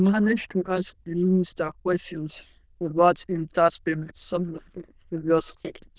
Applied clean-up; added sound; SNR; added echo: neural diffusion model UNIVERSE++.